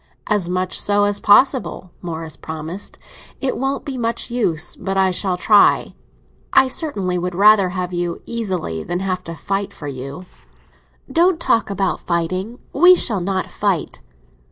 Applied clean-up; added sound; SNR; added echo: none; none; none; none.